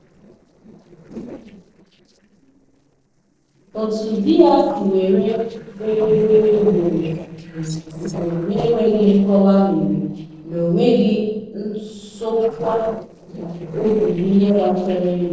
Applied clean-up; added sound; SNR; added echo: neural separator model SepFormer DNS4.